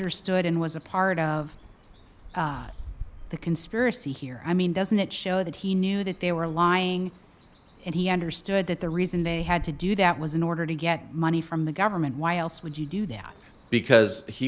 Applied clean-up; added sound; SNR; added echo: none; Bird; 19 dB; none.